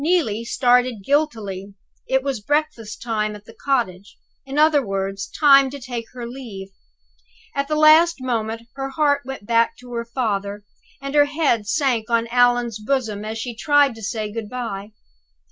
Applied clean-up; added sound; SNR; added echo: none; none; none; none.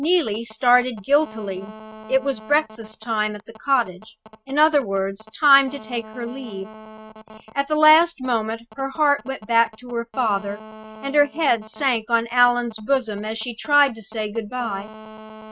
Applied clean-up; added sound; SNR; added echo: neural mask model RNNoise.